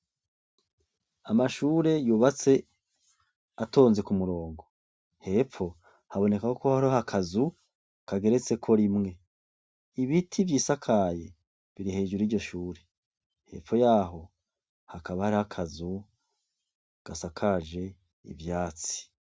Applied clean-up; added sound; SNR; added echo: none; none; none; none.